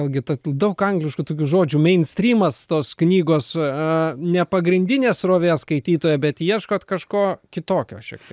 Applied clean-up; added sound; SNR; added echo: none; none; none; none.